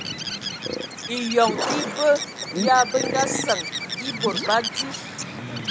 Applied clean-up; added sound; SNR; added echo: none; Bird; 3 dB; none.